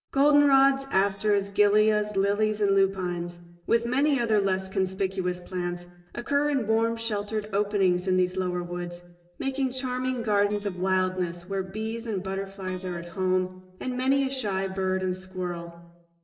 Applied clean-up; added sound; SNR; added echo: neural separator model SepFormer DNS4.